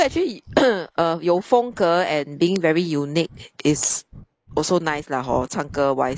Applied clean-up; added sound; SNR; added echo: neural mask model Resemble Enhance denoiser.